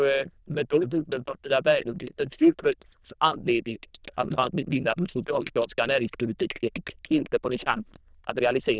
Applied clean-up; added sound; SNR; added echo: neural diffusion model UNIVERSE++.